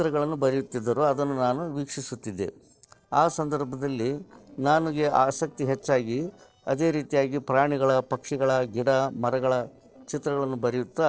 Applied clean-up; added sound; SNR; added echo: neural separator model SepFormer DNS4.